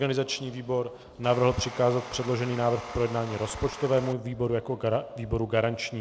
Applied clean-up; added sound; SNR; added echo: none; Tools; 13 dB; none.